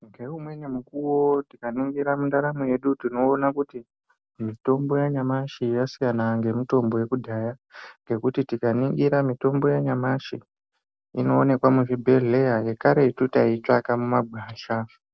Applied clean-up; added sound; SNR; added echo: none; none; none; none.